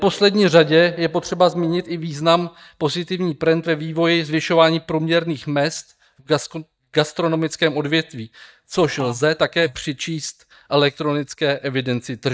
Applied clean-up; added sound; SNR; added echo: neural mask model DeepFilterNet 3.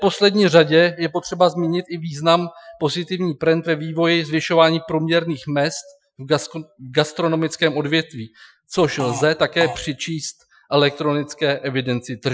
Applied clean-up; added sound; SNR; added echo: classical method Wiener filter.